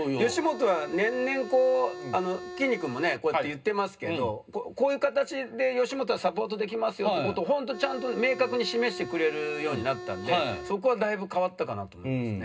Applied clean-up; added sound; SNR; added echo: none; Organ; 11 dB; reverberation time 0.2 s.